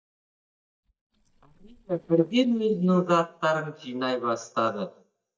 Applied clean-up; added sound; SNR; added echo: neural mask model DeepFilterNet 3.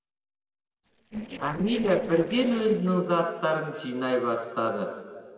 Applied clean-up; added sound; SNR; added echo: neural separator model SepFormer DNS4.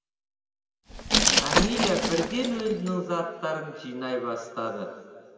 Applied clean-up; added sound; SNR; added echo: none; Glass; -4 dB; reverberation time 2.3 s.